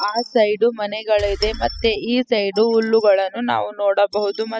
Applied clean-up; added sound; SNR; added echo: classical method spectral subtraction.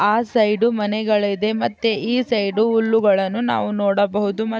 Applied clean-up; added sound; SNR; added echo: none; none; none; none.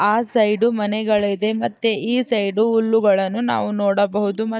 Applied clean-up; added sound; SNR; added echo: neural mask model DeepFilterNet 3.